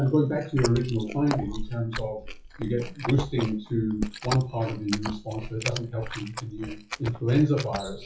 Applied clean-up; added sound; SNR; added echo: classical method WPE with log-MMSE.